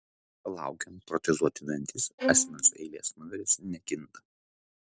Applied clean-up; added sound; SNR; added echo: none; Bowed string instrument; 3 dB; none.